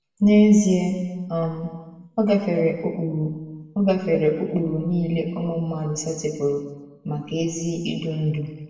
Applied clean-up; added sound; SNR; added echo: none; none; none; reverberation time 1.1 s.